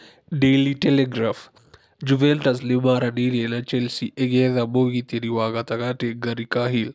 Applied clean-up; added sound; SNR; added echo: none; none; none; none.